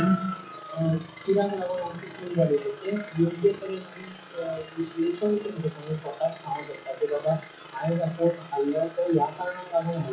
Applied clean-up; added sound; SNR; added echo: classical method WPE with log-MMSE.